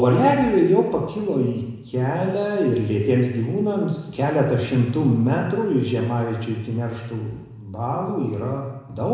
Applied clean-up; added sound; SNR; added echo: none; none; none; reverberation time 1.0 s.